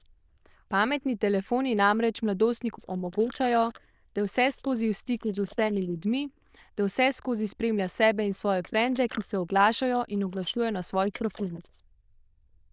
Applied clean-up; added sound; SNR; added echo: neural diffusion model UNIVERSE++.